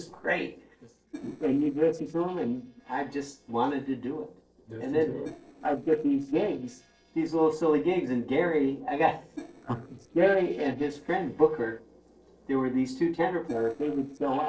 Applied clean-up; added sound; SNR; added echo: neural separator model SepFormer DNS4.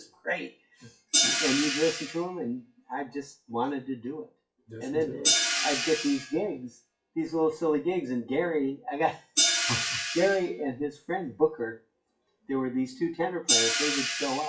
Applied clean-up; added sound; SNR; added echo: classical method WPE with log-MMSE.